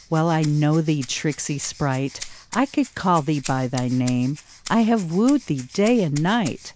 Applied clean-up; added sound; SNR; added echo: none; Rattle (instrument); 18 dB; none.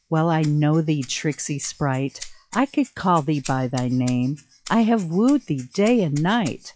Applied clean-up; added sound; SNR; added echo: classical method log-MMSE.